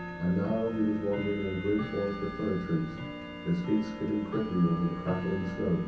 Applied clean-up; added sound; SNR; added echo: none; Tick-tock / Bell; 10 dB; reverberation time 0.6 s.